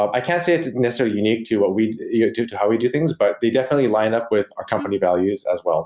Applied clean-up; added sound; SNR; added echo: none; Wind instrument, woodwind instrument; 16 dB; none.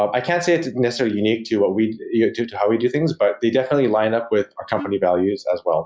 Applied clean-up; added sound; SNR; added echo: classical method log-MMSE.